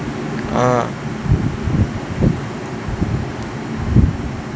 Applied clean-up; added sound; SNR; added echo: none; none; none; none.